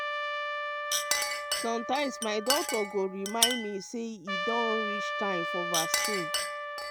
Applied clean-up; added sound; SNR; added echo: none; Chink, clink + Trumpet; -2 dB; none.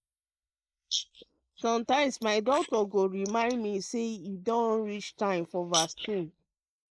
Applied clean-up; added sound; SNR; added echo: neural mask model Resemble Enhance denoiser.